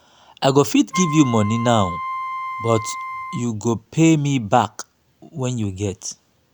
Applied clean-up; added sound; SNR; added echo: none; Wind instrument, woodwind instrument; 9 dB; none.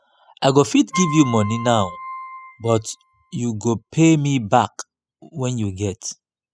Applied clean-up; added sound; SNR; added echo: classical method spectral subtraction.